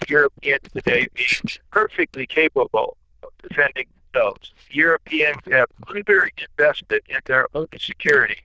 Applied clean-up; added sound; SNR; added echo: neural diffusion model UNIVERSE++.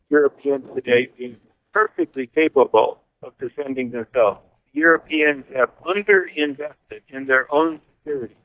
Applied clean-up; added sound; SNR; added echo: neural mask model DeepFilterNet 3.